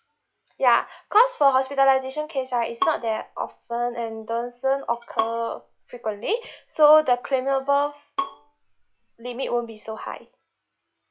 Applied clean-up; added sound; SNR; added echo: classical method log-MMSE.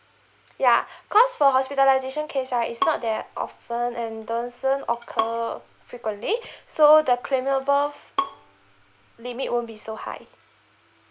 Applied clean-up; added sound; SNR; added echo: none; Bowed string instrument; 11 dB; none.